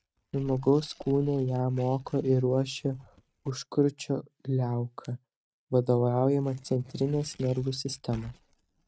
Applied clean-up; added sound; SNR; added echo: neural mask model RNNoise.